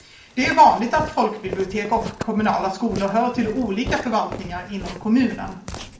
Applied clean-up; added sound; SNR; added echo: none; Walk, footsteps; 13 dB; reverberation time 0.6 s.